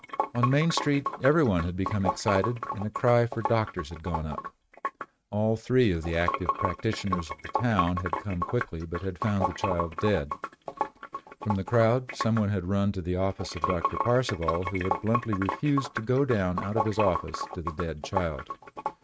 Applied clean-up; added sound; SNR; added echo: neural mask model RNNoise.